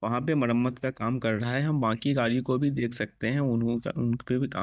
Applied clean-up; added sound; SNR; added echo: neural mask model DeepFilterNet 3.